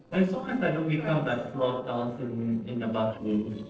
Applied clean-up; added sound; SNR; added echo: neural separator model SepFormer DNS4.